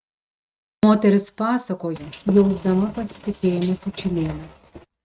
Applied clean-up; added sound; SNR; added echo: neural mask model RNNoise.